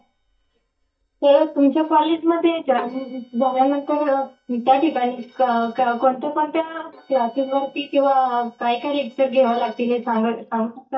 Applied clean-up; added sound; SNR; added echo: neural mask model DeepFilterNet 3.